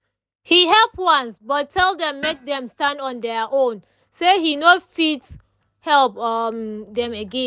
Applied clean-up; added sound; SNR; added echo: neural mask model DeepFilterNet 3.